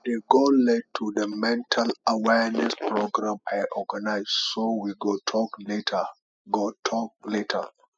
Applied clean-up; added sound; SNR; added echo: classical method spectral subtraction.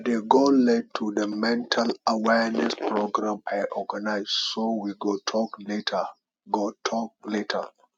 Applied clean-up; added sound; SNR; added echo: neural mask model RNNoise.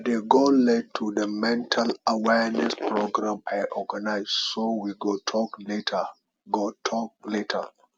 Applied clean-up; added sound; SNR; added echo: none; none; none; none.